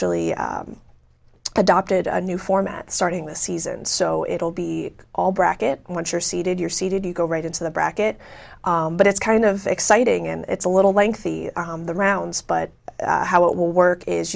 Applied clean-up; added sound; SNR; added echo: none; none; none; none.